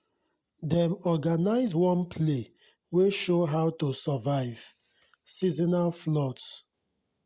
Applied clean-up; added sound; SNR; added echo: none; none; none; none.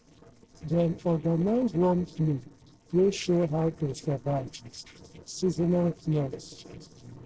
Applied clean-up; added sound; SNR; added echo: neural separator model SepFormer DNS4.